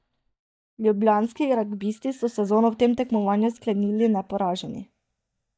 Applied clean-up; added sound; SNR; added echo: neural mask model DeepFilterNet 3.